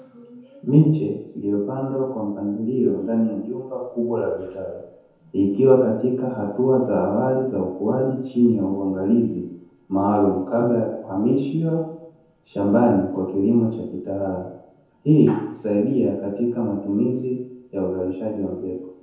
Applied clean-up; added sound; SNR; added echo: none; none; none; reverberation time 0.9 s.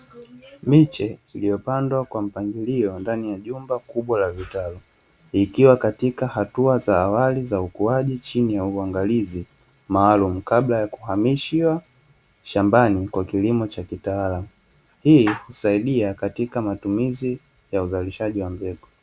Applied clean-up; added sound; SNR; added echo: none; none; none; none.